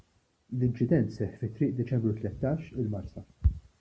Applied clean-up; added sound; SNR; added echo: none; none; none; none.